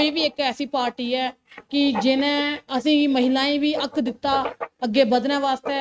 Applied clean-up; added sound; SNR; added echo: neural mask model RNNoise.